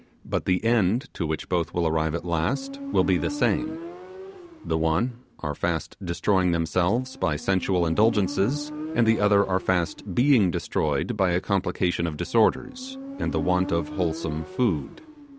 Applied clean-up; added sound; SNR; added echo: none; Motorcycle; 13 dB; none.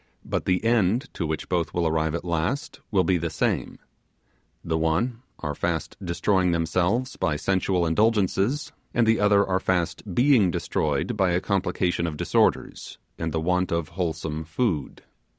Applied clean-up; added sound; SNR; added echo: none; none; none; none.